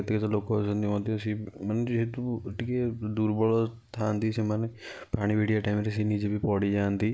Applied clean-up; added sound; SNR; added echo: none; none; none; none.